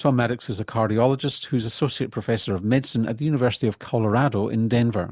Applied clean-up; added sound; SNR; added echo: none; none; none; none.